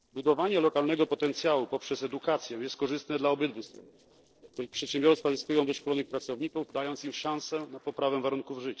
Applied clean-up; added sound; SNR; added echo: neural separator model SepFormer DNS4.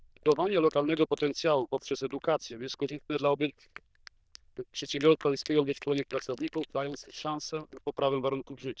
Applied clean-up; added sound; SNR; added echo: neural diffusion model UNIVERSE++.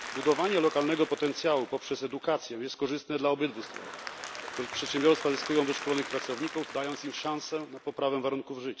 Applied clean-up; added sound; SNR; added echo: none; Applause / Crowd; 12 dB; none.